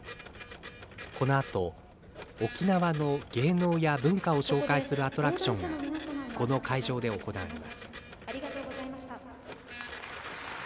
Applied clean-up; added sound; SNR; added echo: none; Printer; 15 dB; none.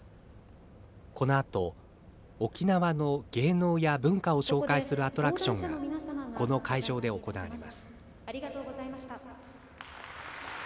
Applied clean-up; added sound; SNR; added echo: none; none; none; none.